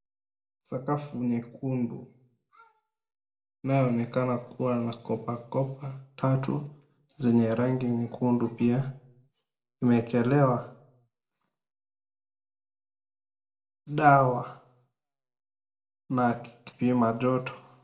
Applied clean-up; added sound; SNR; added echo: none; none; none; reverberation time 0.4 s.